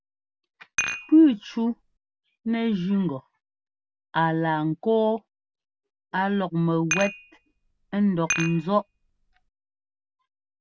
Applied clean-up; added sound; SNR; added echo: none; Dishes, pots, and pans; 7 dB; none.